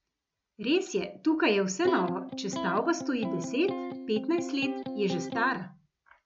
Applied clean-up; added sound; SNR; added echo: none; Electric guitar; 6 dB; none.